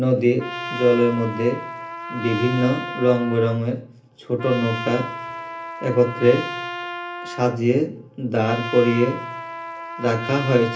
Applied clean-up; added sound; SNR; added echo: none; Trumpet; 10 dB; reverberation time 0.3 s.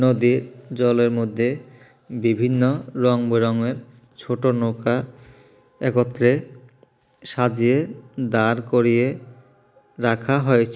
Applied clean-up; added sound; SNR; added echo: none; none; none; none.